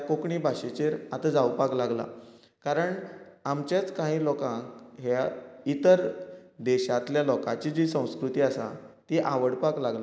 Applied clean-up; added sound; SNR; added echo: none; none; none; none.